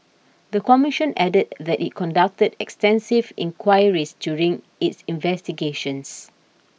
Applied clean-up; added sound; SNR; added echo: none; none; none; none.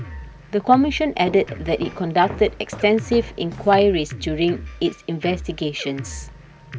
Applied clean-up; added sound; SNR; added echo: none; Walk, footsteps + Drum kit; 13 dB; none.